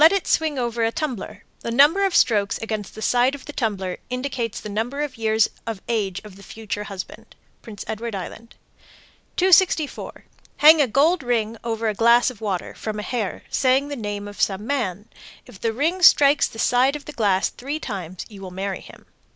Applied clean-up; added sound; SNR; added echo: none; none; none; none.